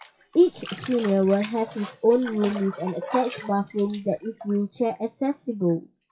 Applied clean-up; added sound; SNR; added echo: classical method WPE with log-MMSE.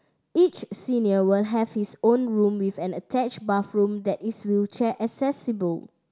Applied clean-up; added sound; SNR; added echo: none; none; none; none.